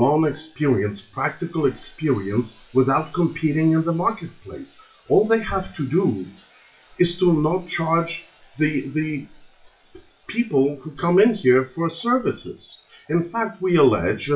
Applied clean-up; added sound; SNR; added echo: classical method WPE with log-MMSE.